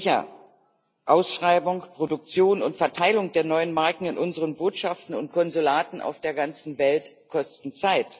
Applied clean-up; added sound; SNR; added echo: none; none; none; none.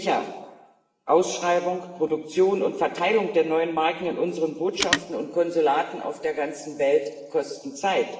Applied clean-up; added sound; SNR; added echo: none; Telephone; 9 dB; reverberation time 1.1 s.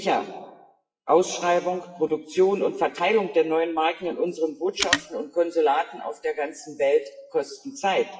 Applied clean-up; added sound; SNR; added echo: classical method WPE with log-MMSE.